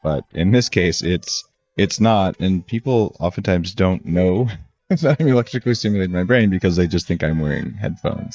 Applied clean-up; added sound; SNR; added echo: neural mask model DeepFilterNet 3.